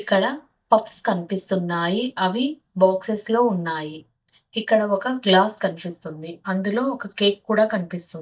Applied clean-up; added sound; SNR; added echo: neural mask model DeepFilterNet 3.